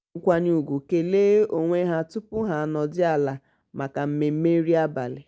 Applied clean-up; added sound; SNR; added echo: none; none; none; none.